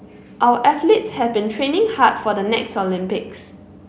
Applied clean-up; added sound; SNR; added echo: none; none; none; none.